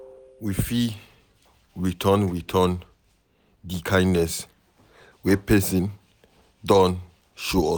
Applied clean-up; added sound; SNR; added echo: none; none; none; none.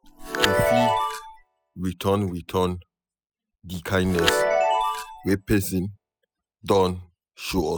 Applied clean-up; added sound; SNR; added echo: classical method spectral subtraction.